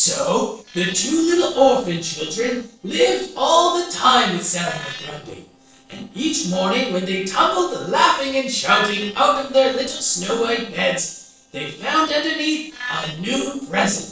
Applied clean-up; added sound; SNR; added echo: neural separator model SepFormer DNS4.